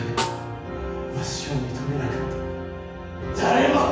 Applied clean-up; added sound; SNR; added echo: none; Snare drum; 11 dB; reverberation time 1.2 s.